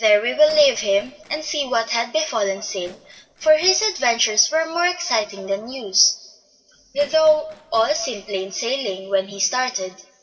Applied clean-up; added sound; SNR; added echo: neural separator model SepFormer DNS4.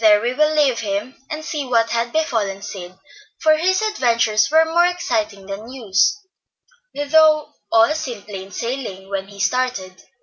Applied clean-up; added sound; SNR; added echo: none; none; none; none.